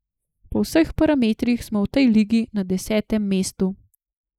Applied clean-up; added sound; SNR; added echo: neural mask model Resemble Enhance denoiser.